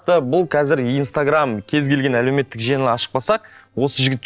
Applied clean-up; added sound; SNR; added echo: neural separator model SepFormer DNS4.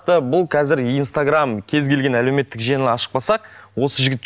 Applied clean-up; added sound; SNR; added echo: none; none; none; none.